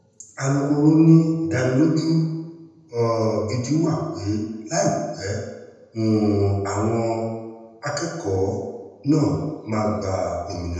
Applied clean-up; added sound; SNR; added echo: none; none; none; reverberation time 1.0 s.